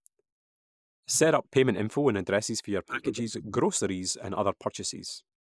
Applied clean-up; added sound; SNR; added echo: neural mask model Resemble Enhance denoiser.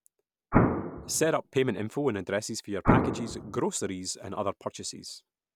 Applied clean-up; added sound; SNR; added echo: none; Explosion; -4 dB; none.